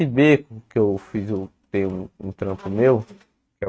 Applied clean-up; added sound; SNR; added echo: neural mask model RNNoise.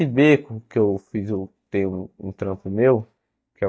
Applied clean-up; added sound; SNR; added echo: neural mask model DeepFilterNet 3.